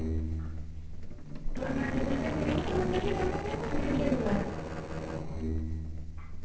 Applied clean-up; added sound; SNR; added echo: neural separator model SepFormer DNS4.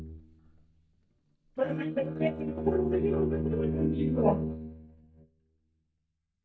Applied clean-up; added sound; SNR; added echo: neural mask model DeepFilterNet 3.